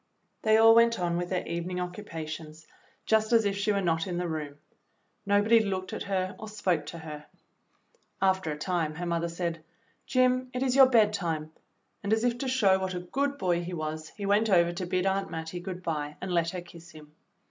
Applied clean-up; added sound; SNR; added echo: none; none; none; none.